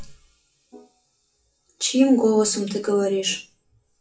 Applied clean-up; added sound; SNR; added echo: classical method WPE with log-MMSE.